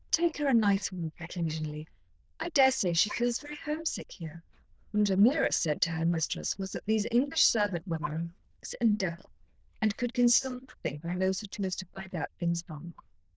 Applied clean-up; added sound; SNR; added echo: neural diffusion model UNIVERSE++.